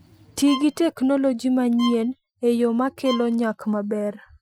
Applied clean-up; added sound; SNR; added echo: classical method Wiener filter.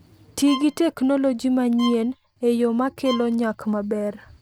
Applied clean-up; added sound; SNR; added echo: none; Bowed string instrument; 16 dB; none.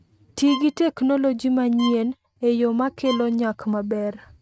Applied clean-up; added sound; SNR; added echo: neural mask model RNNoise.